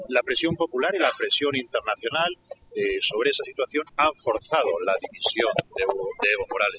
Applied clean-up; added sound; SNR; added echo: classical method spectral subtraction.